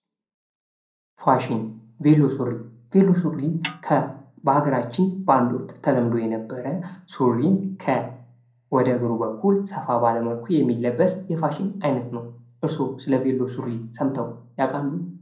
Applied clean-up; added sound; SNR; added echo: none; Snare drum; 12 dB; reverberation time 0.6 s.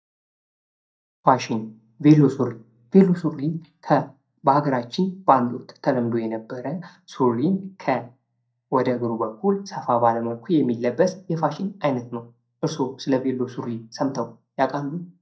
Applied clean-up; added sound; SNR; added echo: neural mask model DeepFilterNet 3.